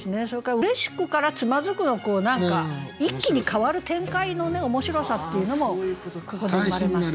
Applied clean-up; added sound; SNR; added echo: none; none; none; none.